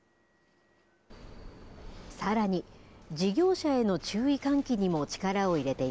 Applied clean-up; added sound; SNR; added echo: none; none; none; none.